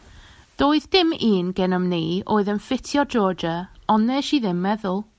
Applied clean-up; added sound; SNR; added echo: none; none; none; none.